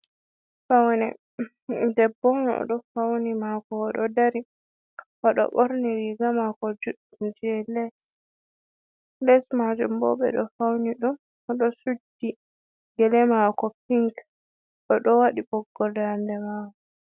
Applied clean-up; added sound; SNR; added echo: none; none; none; none.